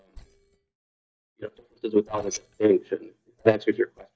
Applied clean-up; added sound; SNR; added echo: neural mask model DeepFilterNet 3.